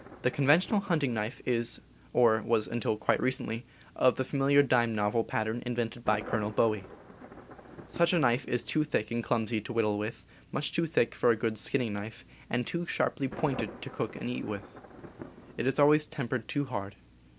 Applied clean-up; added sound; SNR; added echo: none; Thunder; 18 dB; none.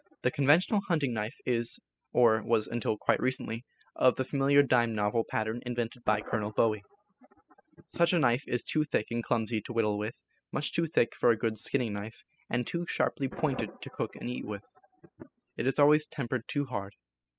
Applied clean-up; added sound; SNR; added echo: classical method spectral subtraction.